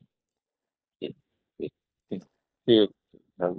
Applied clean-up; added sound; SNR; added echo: neural mask model DeepFilterNet 3.